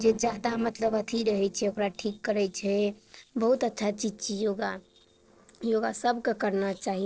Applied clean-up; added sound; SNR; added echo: neural separator model SepFormer DNS4.